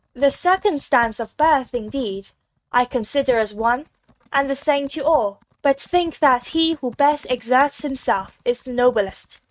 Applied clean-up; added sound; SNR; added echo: neural mask model RNNoise.